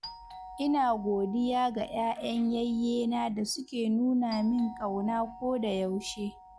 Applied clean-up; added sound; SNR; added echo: none; Doorbell; 18 dB; none.